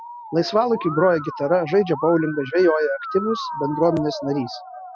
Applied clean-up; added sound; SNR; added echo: classical method spectral subtraction.